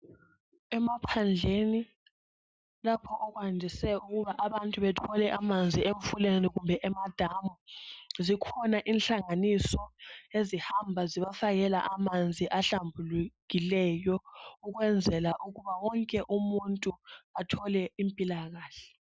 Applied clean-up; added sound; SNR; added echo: none; none; none; none.